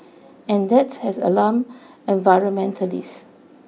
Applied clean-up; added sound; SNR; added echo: none; none; none; none.